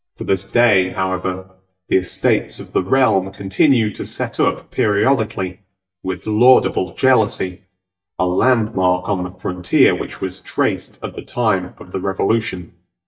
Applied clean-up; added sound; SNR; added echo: neural mask model DeepFilterNet 3.